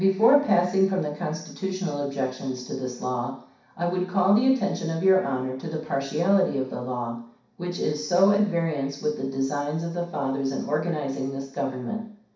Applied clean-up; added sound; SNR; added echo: none; none; none; reverberation time 0.6 s.